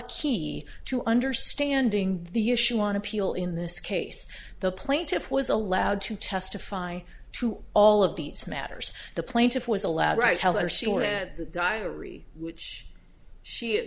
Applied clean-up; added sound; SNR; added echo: none; none; none; none.